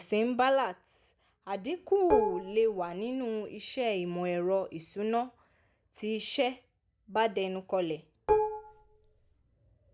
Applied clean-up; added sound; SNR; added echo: none; Dishes, pots, and pans; 0 dB; none.